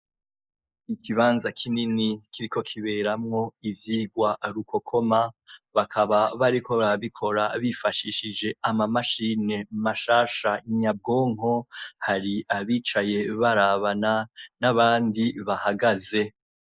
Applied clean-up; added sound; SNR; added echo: neural mask model Resemble Enhance denoiser.